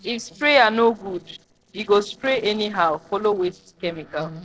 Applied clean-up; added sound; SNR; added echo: neural separator model SepFormer DNS4.